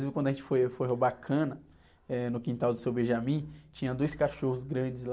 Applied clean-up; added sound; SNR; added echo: none; none; none; none.